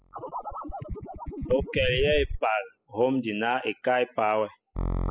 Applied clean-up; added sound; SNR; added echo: classical method spectral subtraction.